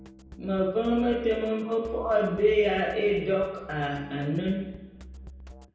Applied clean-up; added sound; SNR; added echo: none; Drum kit; 18 dB; reverberation time 0.9 s.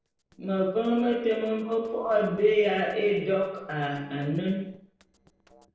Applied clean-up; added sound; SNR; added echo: neural separator model SepFormer DNS4.